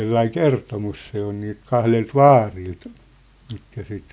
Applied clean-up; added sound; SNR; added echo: none; none; none; none.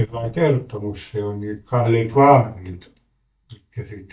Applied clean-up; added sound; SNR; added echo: neural mask model DeepFilterNet 3.